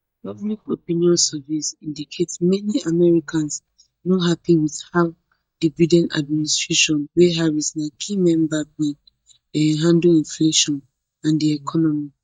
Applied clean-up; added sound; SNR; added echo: neural mask model DeepFilterNet 3.